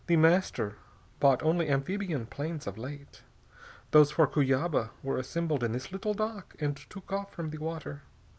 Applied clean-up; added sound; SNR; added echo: none; none; none; none.